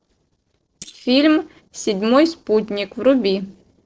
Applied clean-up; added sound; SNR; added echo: neural separator model SepFormer DNS4.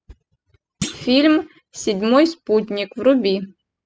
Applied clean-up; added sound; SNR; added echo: classical method spectral subtraction.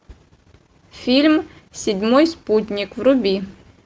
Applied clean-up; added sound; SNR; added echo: none; none; none; none.